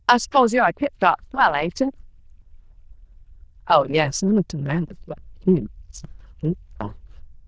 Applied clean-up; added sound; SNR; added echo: neural diffusion model UNIVERSE++.